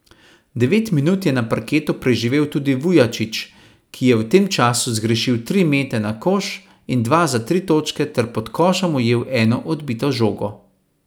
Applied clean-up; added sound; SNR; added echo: none; none; none; none.